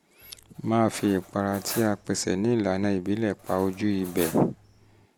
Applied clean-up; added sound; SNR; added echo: none; Cutlery, silverware; 17 dB; none.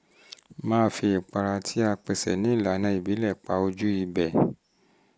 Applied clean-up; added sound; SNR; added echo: none; none; none; none.